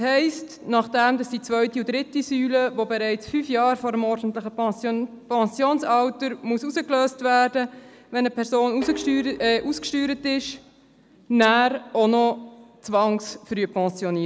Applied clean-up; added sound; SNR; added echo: none; Dishes, pots, and pans; 18 dB; none.